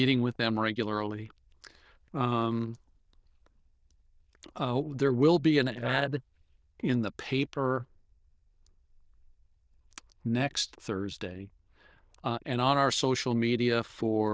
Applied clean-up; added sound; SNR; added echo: neural diffusion model UNIVERSE++.